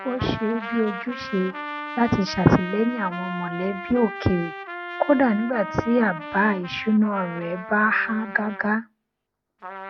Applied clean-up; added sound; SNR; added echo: none; Trumpet; 11 dB; none.